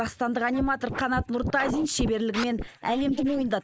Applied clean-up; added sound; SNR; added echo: neural mask model Resemble Enhance denoiser.